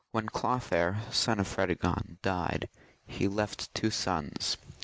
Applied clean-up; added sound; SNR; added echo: none; none; none; none.